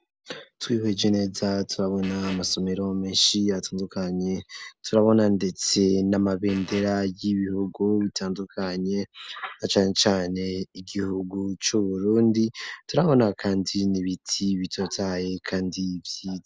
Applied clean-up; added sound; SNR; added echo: none; Fart; 16 dB; none.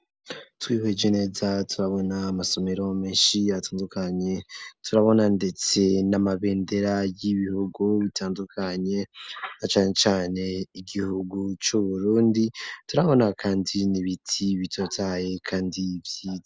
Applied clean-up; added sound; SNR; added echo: none; none; none; none.